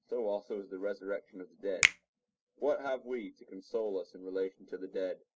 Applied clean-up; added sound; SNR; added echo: none; Finger snapping; -1 dB; none.